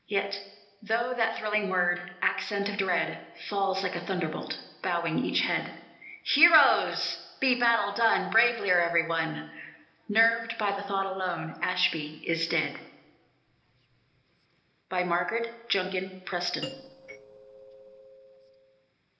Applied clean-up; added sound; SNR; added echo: neural separator model SepFormer DNS4.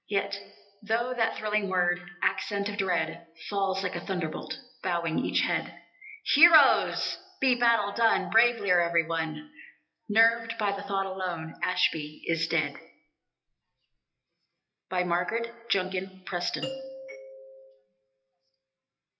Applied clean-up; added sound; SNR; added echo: classical method WPE with log-MMSE.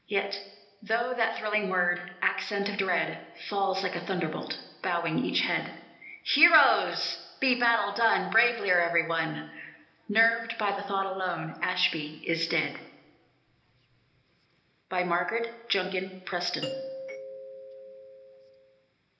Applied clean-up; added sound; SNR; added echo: none; Doorbell; 11 dB; reverberation time 1.0 s.